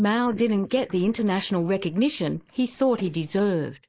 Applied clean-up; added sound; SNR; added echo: neural mask model Resemble Enhance denoiser.